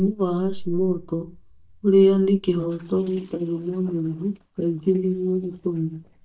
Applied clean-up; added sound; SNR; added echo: neural mask model DeepFilterNet 3.